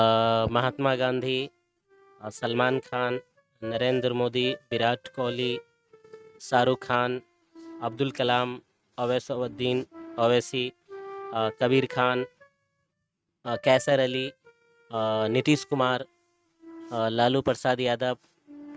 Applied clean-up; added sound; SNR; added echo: neural mask model RNNoise.